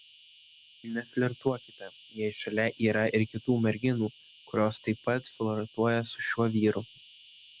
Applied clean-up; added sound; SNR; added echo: none; Insect; 14 dB; none.